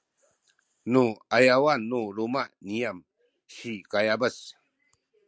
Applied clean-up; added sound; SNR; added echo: none; none; none; none.